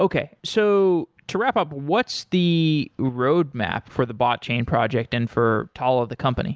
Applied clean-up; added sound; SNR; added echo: none; none; none; none.